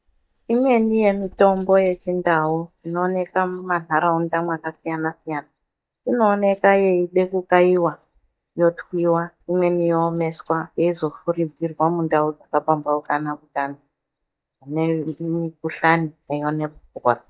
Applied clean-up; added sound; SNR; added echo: neural mask model DeepFilterNet 3.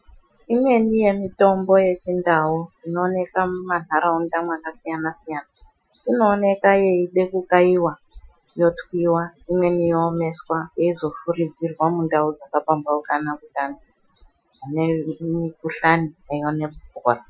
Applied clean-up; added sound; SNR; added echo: classical method Wiener filter.